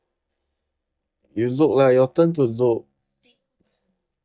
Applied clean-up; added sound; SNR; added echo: neural mask model DeepFilterNet 3.